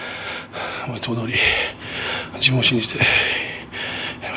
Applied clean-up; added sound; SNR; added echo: none; none; none; none.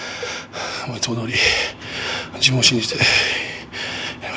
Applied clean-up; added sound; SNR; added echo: none; Cowbell; 20 dB; none.